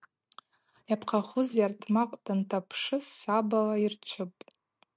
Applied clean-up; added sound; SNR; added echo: none; none; none; none.